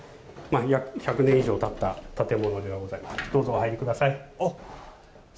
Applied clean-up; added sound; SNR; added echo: none; none; none; none.